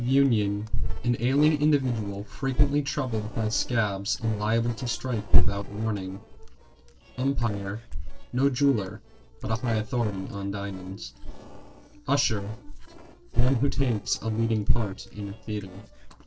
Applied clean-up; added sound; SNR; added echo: neural separator model SepFormer DNS4.